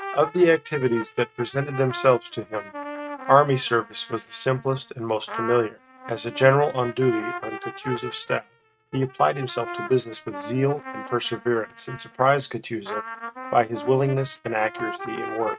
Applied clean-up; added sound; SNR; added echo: neural mask model RNNoise.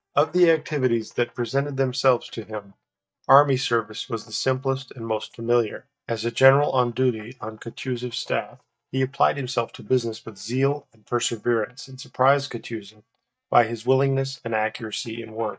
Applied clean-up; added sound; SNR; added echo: neural mask model DeepFilterNet 3.